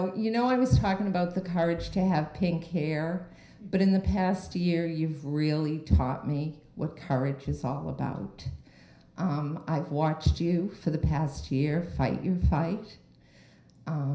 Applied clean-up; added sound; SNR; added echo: none; Bowed string instrument; 20 dB; reverberation time 0.5 s.